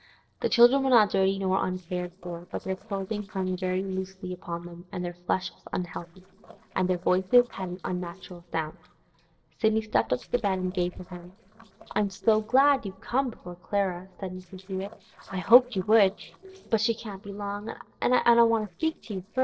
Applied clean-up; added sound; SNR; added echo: neural separator model SepFormer DNS4.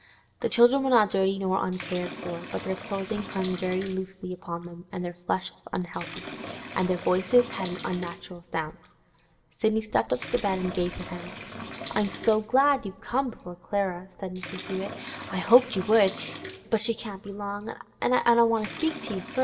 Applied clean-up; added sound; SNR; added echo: none; Bathtub (filling or washing) / Liquid; 14 dB; reverberation time 1.0 s.